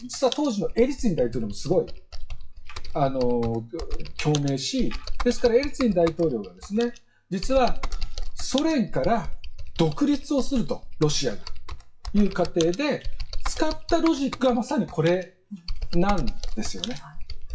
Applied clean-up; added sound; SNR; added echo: classical method WPE with log-MMSE.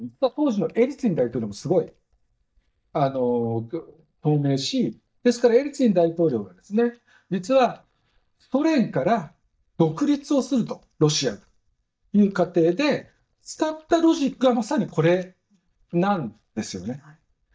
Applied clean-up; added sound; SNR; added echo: neural mask model DeepFilterNet 3.